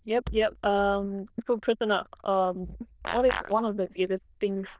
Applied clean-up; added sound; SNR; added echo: neural diffusion model UNIVERSE++.